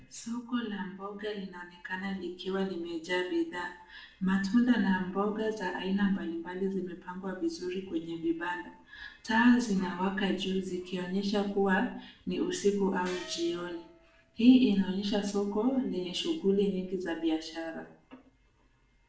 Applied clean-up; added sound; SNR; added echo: neural separator model SepFormer DNS4.